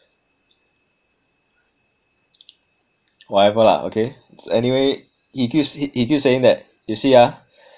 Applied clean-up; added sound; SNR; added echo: none; none; none; none.